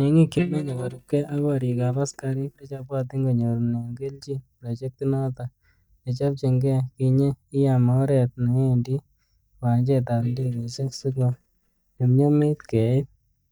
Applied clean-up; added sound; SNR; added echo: neural mask model DeepFilterNet 3.